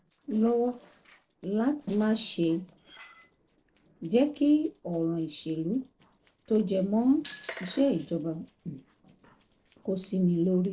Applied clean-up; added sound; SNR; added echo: neural separator model SepFormer DNS4.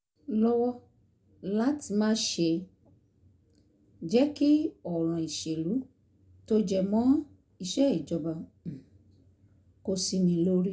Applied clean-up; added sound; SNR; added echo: none; none; none; none.